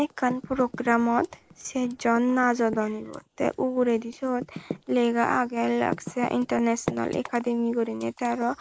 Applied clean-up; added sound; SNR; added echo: neural mask model Resemble Enhance denoiser.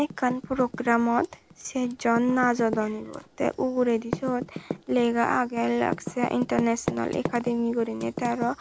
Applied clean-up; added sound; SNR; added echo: none; Typing; 11 dB; none.